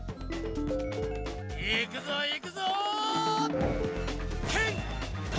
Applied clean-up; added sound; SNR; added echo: none; Ringtone; 5 dB; none.